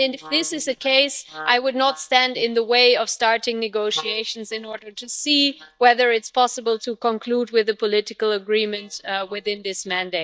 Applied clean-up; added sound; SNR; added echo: neural mask model DeepFilterNet 3.